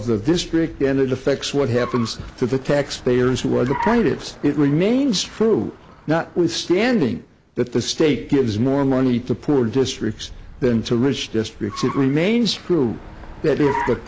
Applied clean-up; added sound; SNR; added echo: none; Car; 16 dB; none.